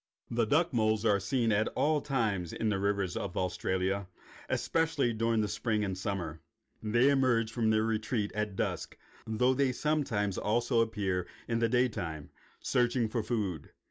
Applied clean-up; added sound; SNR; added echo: none; none; none; none.